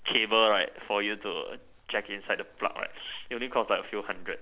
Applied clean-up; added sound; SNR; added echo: none; Crumpling, crinkling; 18 dB; none.